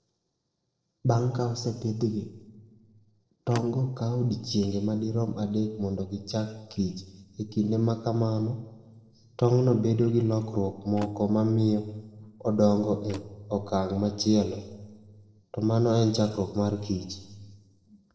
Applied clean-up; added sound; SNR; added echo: neural separator model SepFormer DNS4.